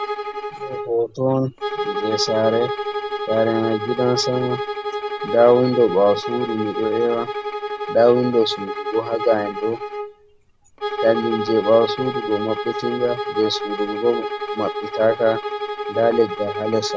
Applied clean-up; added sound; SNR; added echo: none; Bowed string instrument; 6 dB; none.